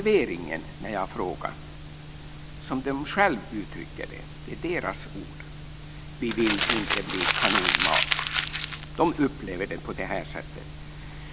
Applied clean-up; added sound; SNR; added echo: none; Crumpling, crinkling; -2 dB; none.